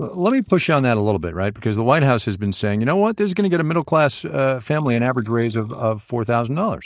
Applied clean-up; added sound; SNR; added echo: neural mask model Resemble Enhance denoiser.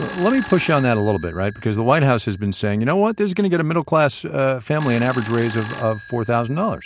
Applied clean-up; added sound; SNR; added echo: none; Telephone; 17 dB; none.